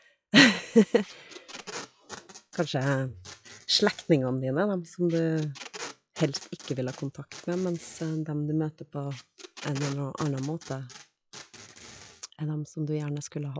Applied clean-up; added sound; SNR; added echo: classical method log-MMSE.